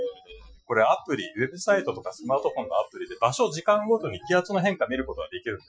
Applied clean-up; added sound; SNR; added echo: classical method Wiener filter.